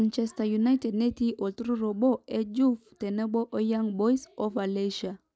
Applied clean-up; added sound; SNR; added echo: none; none; none; none.